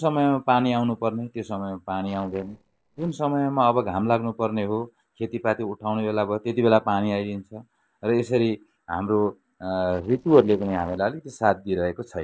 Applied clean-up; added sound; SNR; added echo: neural separator model SepFormer DNS4.